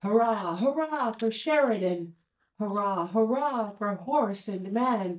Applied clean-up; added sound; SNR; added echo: neural mask model DeepFilterNet 3.